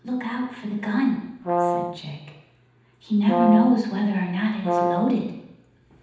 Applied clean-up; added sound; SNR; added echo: none; Brass instrument; 2 dB; reverberation time 0.9 s.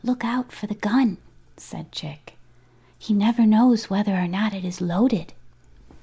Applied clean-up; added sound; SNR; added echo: none; none; none; none.